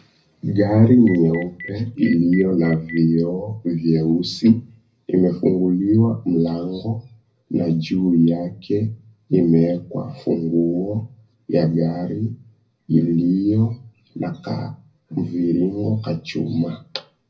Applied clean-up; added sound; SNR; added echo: none; Telephone; 17 dB; reverberation time 0.4 s.